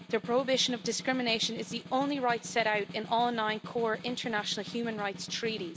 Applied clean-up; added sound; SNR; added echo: none; Snare drum; 14 dB; none.